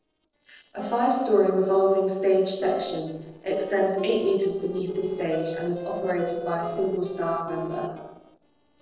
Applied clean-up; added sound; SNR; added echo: neural separator model SepFormer DNS4.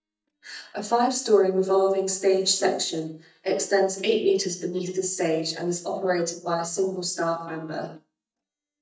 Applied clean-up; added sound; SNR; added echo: neural mask model DeepFilterNet 3.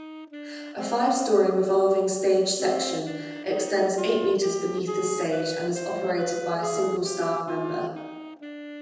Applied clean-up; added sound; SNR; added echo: none; Wind instrument, woodwind instrument; 9 dB; reverberation time 1.0 s.